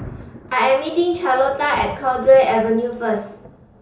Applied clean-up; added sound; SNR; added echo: none; Thunder; 20 dB; reverberation time 0.6 s.